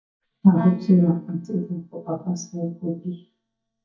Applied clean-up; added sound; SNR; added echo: neural mask model DeepFilterNet 3.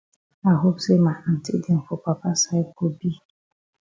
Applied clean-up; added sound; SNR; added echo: none; none; none; none.